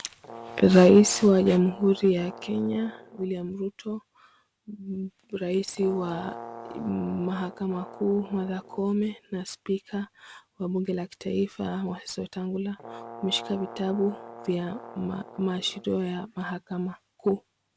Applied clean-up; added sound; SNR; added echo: none; Brass instrument; 16 dB; none.